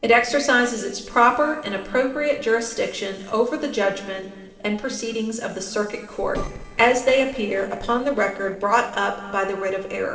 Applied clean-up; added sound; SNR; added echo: neural separator model SepFormer DNS4.